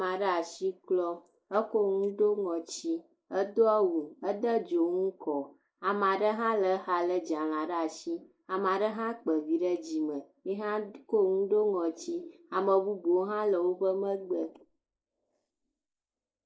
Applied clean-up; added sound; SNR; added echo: neural mask model Resemble Enhance denoiser.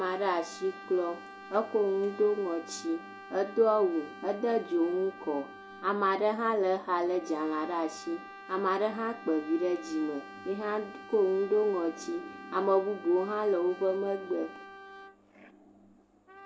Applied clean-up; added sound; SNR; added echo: none; Brass instrument; 17 dB; none.